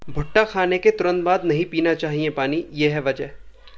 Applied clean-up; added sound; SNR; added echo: none; none; none; none.